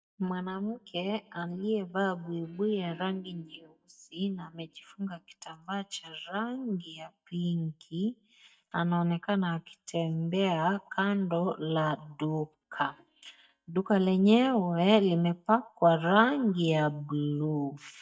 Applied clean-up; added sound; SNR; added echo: neural mask model DeepFilterNet 3.